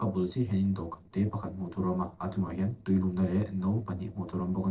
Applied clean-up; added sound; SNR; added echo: neural separator model SepFormer DNS4.